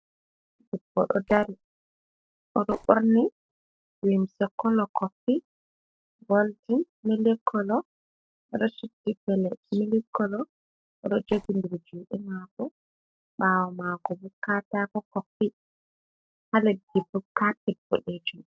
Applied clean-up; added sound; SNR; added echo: neural separator model SepFormer DNS4.